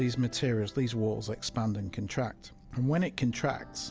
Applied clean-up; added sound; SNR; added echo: none; none; none; none.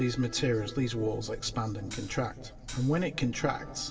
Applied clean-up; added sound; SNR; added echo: none; Hi-hat; 17 dB; reverberation time 2.8 s.